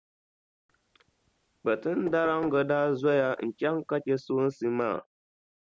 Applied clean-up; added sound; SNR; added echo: none; Knock / Wood; 20 dB; none.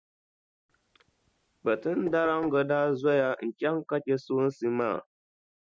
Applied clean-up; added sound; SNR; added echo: classical method Wiener filter.